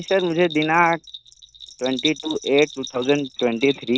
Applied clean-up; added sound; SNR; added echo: none; Bell; 13 dB; none.